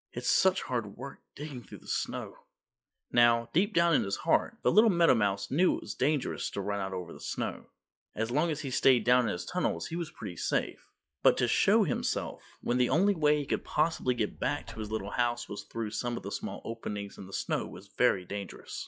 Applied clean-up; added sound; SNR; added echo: classical method log-MMSE.